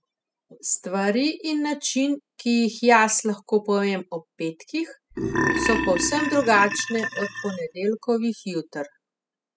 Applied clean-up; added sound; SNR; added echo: classical method spectral subtraction.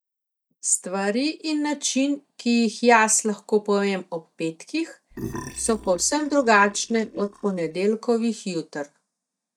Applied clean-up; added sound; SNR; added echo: neural mask model DeepFilterNet 3.